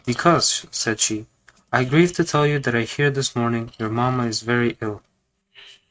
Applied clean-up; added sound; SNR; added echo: neural mask model RNNoise.